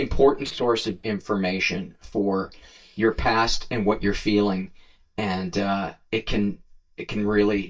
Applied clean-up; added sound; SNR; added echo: neural mask model DeepFilterNet 3.